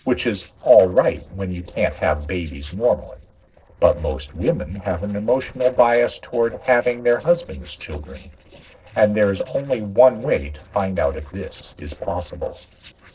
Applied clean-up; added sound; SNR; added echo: neural separator model SepFormer DNS4.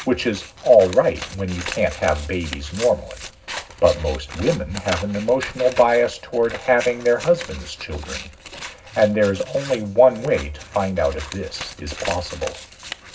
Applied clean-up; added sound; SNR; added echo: none; Scissors; 14 dB; reverberation time 0.4 s.